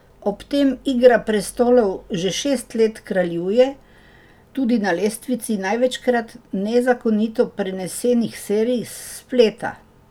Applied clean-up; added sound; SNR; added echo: none; none; none; none.